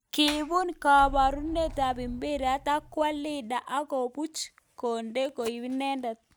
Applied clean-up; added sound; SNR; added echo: none; Sliding door; 12 dB; none.